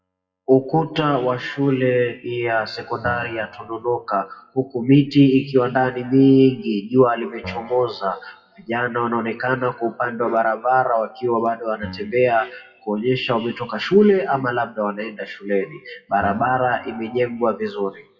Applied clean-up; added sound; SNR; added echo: classical method WPE with log-MMSE.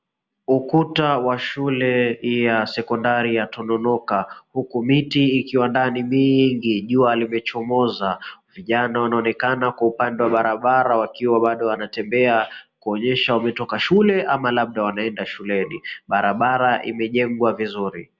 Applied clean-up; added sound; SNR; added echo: none; none; none; none.